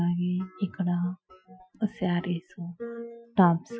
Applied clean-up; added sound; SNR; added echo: classical method Wiener filter.